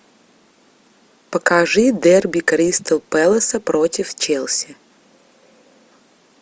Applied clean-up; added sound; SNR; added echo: none; none; none; none.